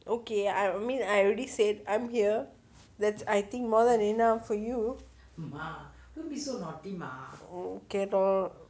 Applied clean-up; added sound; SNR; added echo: none; none; none; none.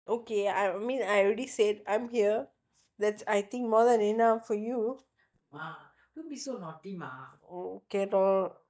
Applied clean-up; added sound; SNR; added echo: neural mask model DeepFilterNet 3.